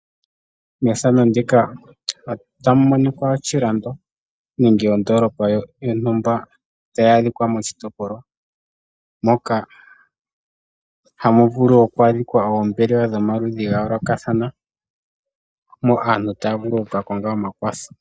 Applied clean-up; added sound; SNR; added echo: neural mask model DeepFilterNet 3.